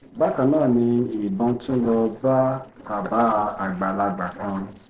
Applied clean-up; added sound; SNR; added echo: neural separator model SepFormer DNS4.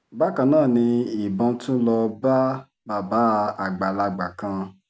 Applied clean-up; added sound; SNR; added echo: none; none; none; none.